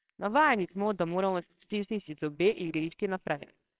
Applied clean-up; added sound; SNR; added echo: neural separator model SepFormer WHAMR!.